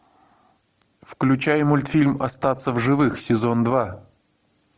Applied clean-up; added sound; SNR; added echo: none; none; none; none.